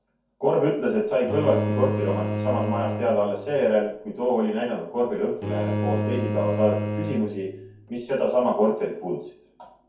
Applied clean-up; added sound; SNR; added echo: none; Bowed string instrument; 4 dB; reverberation time 0.6 s.